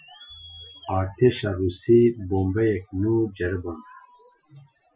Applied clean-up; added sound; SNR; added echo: classical method Wiener filter.